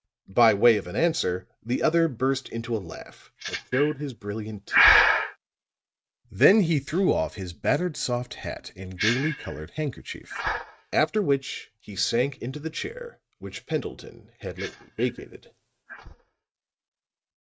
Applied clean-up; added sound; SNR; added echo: neural mask model RNNoise.